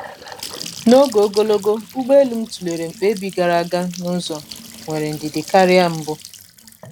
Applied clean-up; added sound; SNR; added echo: none; Trickle, dribble / Bathtub (filling or washing) / Sink (filling or washing) / Gurgling / Splash, splatter; 17 dB; none.